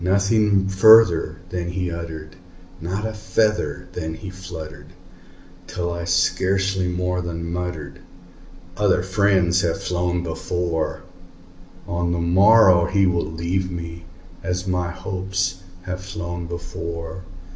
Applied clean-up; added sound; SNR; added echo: none; none; none; none.